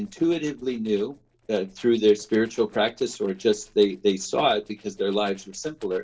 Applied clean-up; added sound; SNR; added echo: neural separator model SepFormer DNS4.